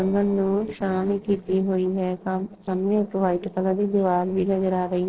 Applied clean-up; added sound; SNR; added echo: neural separator model SepFormer DNS4.